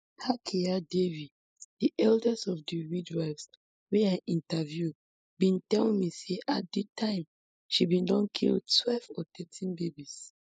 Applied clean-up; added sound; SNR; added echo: neural mask model Resemble Enhance denoiser.